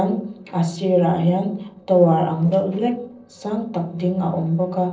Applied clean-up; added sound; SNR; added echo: neural separator model SepFormer DNS4.